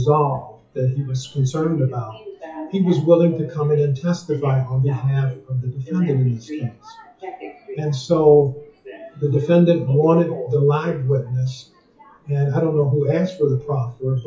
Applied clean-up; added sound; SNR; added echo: classical method WPE with log-MMSE.